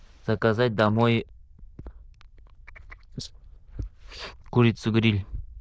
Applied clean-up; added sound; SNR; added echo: neural diffusion model UNIVERSE++.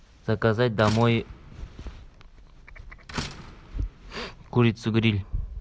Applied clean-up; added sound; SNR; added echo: none; Slam; 14 dB; none.